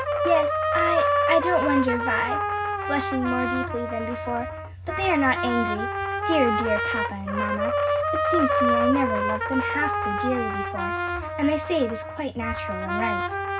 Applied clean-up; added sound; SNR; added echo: none; Trumpet; -1 dB; reverberation time 0.4 s.